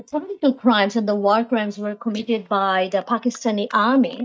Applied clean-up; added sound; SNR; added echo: neural mask model DeepFilterNet 3.